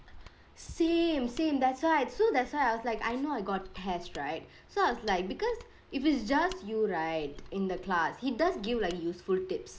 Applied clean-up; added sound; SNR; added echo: none; Mechanisms; 18 dB; none.